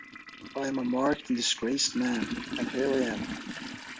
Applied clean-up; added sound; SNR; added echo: none; Toilet flush; 8 dB; none.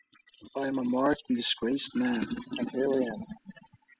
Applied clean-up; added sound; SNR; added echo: classical method spectral subtraction.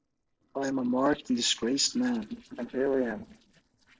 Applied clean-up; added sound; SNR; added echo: neural separator model SepFormer DNS4.